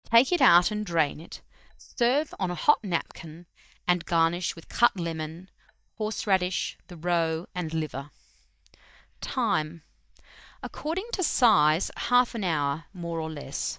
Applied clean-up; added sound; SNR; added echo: neural mask model DeepFilterNet 3.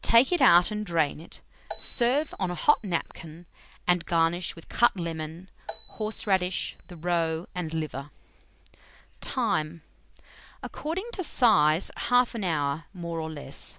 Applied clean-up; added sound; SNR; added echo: none; Marimba, xylophone; 12 dB; none.